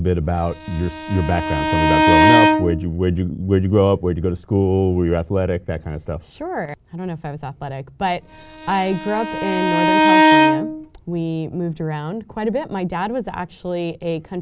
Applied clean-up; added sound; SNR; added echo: none; Bowed string instrument; -4 dB; none.